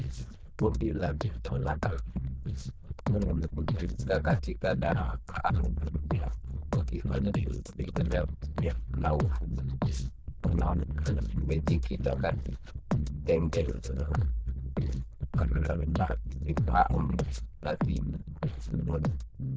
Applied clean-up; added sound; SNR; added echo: neural diffusion model UNIVERSE++.